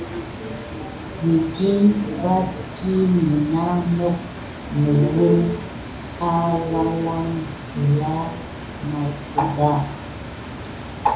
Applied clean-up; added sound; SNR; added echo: none; Bird; 9 dB; reverberation time 0.7 s.